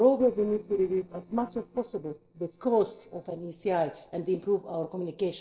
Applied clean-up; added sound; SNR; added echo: neural separator model SepFormer DNS4.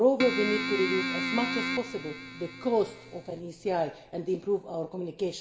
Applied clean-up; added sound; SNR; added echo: none; Keyboard (musical); 3 dB; reverberation time 1.3 s.